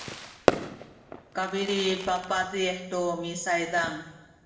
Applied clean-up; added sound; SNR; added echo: none; Fireworks; 4 dB; reverberation time 0.9 s.